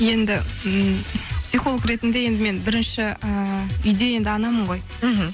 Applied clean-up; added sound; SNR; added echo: none; none; none; none.